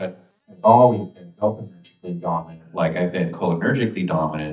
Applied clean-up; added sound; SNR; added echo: neural mask model DeepFilterNet 3.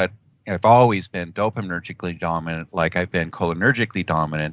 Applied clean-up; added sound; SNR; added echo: none; none; none; none.